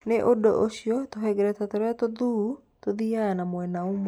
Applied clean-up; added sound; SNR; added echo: none; none; none; none.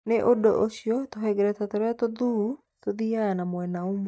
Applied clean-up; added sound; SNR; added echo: neural mask model DeepFilterNet 3.